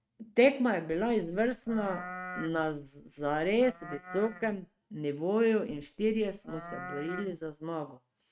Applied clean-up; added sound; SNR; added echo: neural mask model RNNoise.